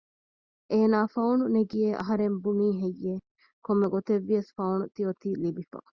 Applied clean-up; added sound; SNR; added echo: none; none; none; none.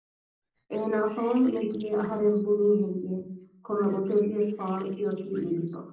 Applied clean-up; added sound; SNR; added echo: neural separator model SepFormer DNS4.